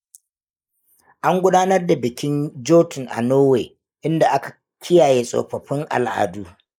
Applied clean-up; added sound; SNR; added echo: neural mask model Resemble Enhance denoiser.